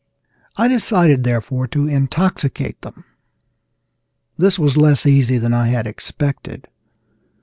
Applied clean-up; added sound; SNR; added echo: none; none; none; none.